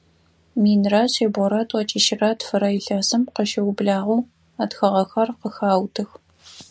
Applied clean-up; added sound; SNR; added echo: none; none; none; none.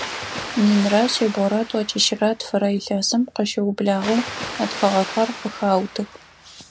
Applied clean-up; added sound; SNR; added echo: none; Water; 12 dB; none.